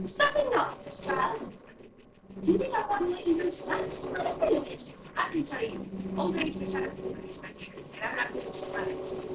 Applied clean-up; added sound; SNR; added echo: neural separator model SepFormer DNS4.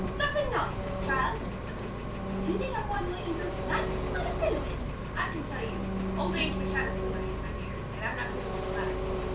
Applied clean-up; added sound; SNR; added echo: none; Engine; -2 dB; reverberation time 0.3 s.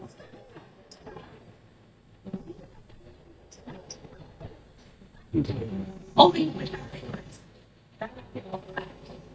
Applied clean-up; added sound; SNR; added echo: neural mask model DeepFilterNet 3.